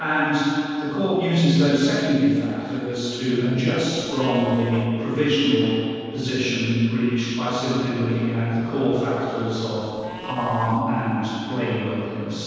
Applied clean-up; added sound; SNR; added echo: neural separator model SepFormer DNS4.